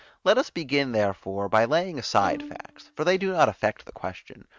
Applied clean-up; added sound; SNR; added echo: neural mask model RNNoise.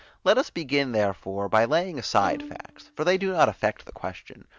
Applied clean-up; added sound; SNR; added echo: none; Bowed string instrument; 16 dB; none.